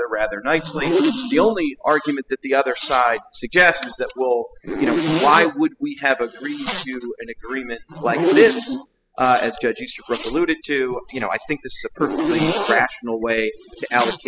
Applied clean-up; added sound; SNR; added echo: classical method spectral subtraction.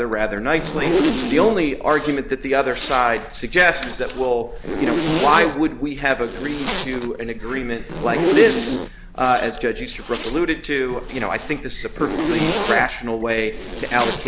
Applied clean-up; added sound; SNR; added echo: none; Zipper (clothing); 5 dB; none.